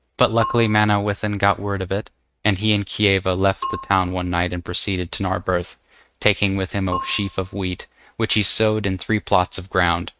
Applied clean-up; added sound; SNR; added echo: neural mask model RNNoise.